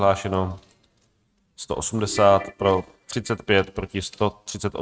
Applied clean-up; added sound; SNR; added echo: neural mask model RNNoise.